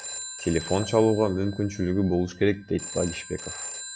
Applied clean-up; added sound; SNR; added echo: none; Telephone; 12 dB; none.